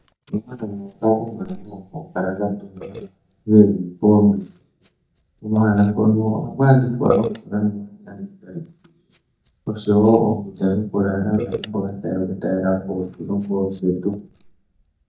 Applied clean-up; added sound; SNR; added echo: neural mask model DeepFilterNet 3.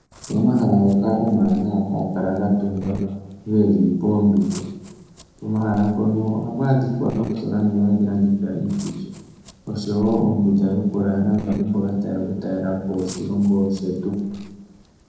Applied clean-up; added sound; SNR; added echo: neural separator model SepFormer DNS4.